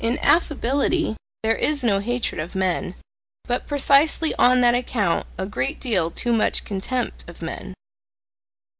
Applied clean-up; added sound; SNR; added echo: none; none; none; none.